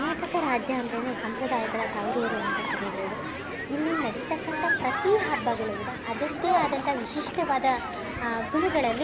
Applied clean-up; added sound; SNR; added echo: none; Human group actions; 3 dB; none.